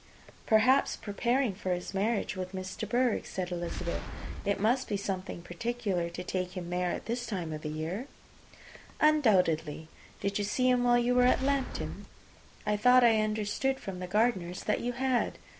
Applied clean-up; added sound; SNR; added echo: none; Boom; 11 dB; none.